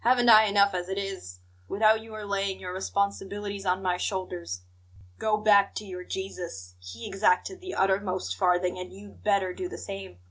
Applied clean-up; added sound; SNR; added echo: none; none; none; none.